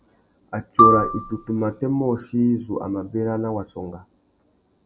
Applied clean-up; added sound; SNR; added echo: none; Marimba, xylophone; -2 dB; none.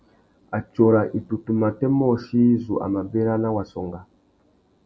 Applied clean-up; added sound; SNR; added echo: none; none; none; none.